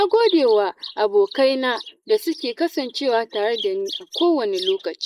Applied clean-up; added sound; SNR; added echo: neural mask model Resemble Enhance denoiser.